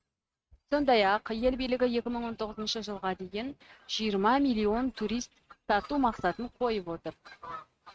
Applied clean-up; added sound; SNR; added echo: neural mask model RNNoise.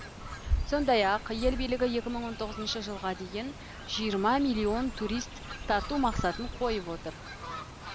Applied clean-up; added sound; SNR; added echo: none; Fowl; 7 dB; none.